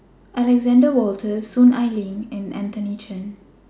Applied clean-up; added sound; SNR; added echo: none; none; none; none.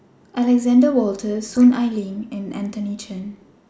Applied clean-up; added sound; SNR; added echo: neural mask model Resemble Enhance denoiser.